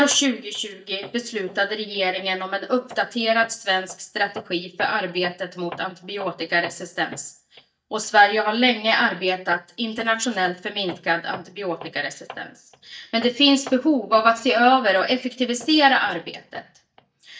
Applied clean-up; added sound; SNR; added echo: neural mask model DeepFilterNet 3.